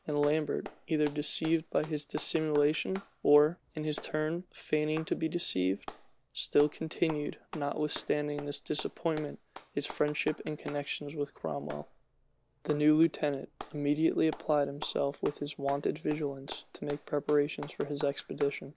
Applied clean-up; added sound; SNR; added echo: none; Clapping; 18 dB; none.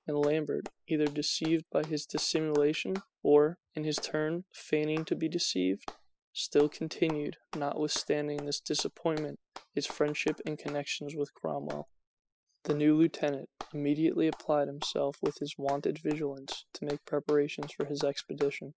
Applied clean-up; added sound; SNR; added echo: classical method spectral subtraction.